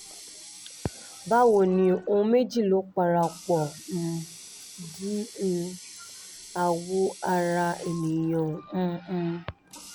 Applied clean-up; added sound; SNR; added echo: none; Water tap, faucet; 19 dB; none.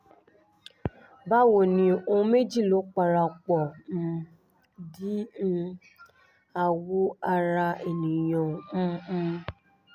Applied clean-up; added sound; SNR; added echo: none; none; none; none.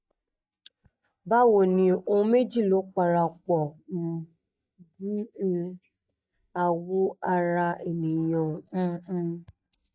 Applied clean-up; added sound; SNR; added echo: neural mask model DeepFilterNet 3.